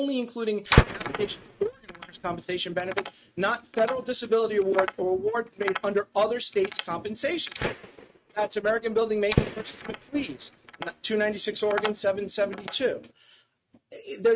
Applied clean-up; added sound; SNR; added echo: neural mask model RNNoise.